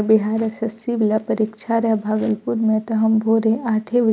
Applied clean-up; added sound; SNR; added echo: none; none; none; none.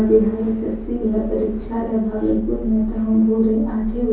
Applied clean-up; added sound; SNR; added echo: none; Subway, metro, underground; 12 dB; reverberation time 0.6 s.